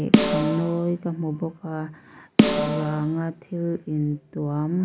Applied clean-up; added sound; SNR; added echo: none; Snare drum; -2 dB; none.